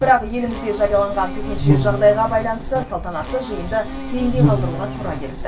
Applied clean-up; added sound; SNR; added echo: none; Insect; 2 dB; reverberation time 0.2 s.